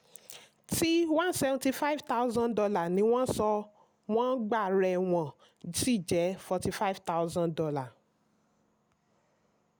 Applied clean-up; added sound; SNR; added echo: none; none; none; none.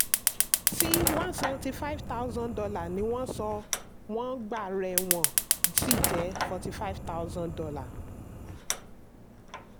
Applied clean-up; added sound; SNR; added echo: none; Fire; -3 dB; none.